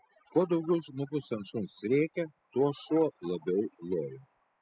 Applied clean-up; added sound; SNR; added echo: classical method spectral subtraction.